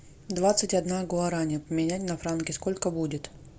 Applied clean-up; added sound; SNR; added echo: none; none; none; none.